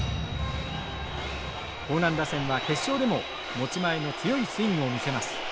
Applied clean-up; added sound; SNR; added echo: none; Chime; 15 dB; none.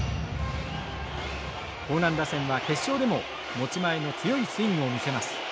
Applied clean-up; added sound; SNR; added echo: none; none; none; none.